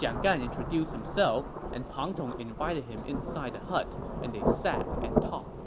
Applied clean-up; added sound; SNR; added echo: none; Rain / Thunderstorm; 1 dB; none.